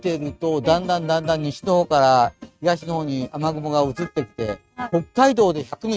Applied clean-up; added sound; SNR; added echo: neural mask model RNNoise.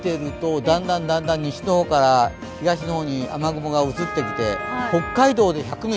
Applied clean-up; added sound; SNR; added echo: none; Wind instrument, woodwind instrument; 11 dB; none.